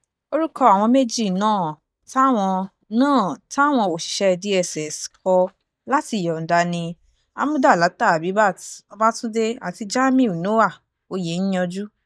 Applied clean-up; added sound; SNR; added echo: neural mask model DeepFilterNet 3.